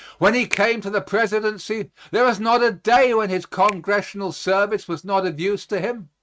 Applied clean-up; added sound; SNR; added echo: neural mask model RNNoise.